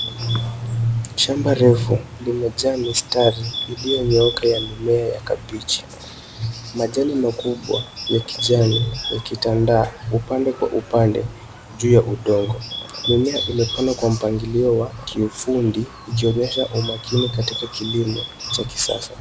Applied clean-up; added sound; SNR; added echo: none; Bird; 12 dB; none.